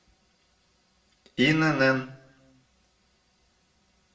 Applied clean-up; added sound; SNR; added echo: none; none; none; reverberation time 0.4 s.